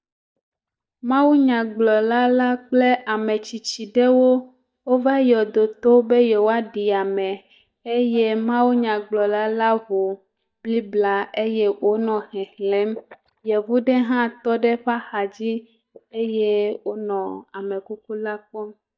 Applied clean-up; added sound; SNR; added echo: neural mask model DeepFilterNet 3.